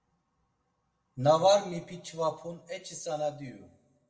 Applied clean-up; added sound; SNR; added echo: none; none; none; reverberation time 0.6 s.